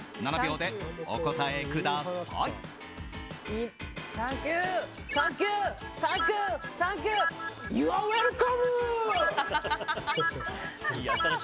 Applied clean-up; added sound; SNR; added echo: none; none; none; none.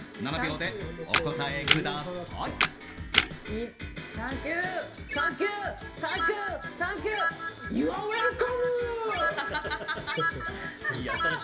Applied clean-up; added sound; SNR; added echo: none; Camera; 0 dB; reverberation time 0.7 s.